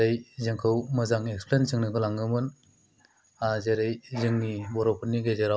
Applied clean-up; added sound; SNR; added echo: none; none; none; none.